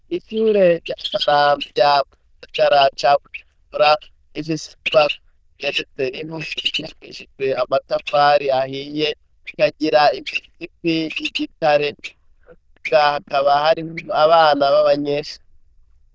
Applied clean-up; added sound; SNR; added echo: neural diffusion model UNIVERSE++.